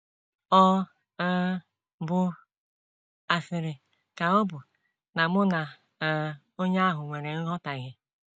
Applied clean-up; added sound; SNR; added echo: none; none; none; none.